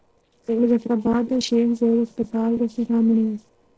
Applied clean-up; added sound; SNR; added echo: neural separator model SepFormer DNS4.